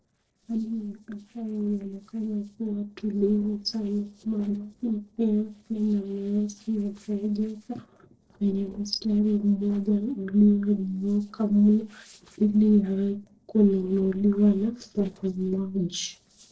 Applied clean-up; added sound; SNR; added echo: neural separator model SepFormer DNS4.